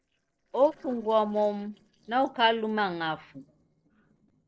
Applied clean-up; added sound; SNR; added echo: neural separator model SepFormer DNS4.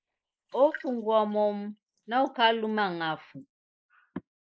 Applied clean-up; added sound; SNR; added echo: neural mask model Resemble Enhance denoiser.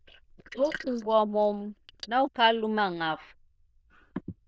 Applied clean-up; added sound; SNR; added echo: neural diffusion model UNIVERSE++.